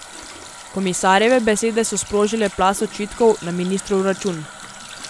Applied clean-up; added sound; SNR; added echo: none; Water tap, faucet; 16 dB; none.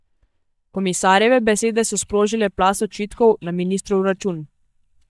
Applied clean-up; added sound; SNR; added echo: neural mask model DeepFilterNet 3.